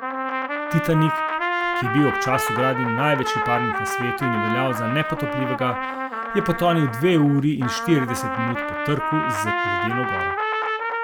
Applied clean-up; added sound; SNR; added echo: none; Trumpet; 1 dB; none.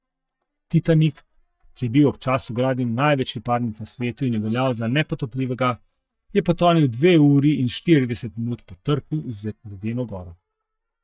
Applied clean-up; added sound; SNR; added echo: neural mask model DeepFilterNet 3.